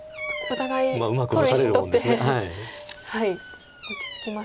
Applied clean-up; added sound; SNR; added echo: none; Bird vocalization, bird call, bird song + Wind; 12 dB; none.